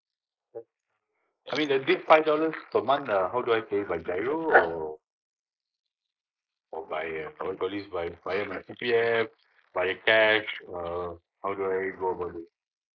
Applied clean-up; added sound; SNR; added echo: neural mask model Resemble Enhance denoiser.